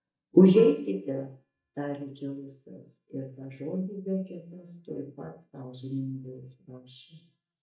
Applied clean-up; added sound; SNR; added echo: neural mask model DeepFilterNet 3.